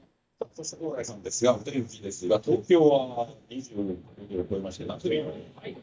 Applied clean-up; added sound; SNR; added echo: neural mask model DeepFilterNet 3.